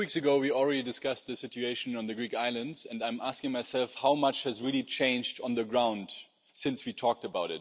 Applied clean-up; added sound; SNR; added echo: none; none; none; none.